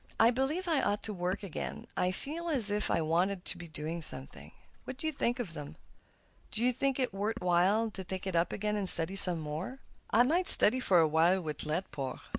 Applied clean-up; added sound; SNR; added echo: none; Splash, splatter; 19 dB; none.